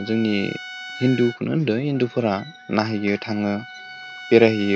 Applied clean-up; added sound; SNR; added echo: none; Trumpet; 16 dB; none.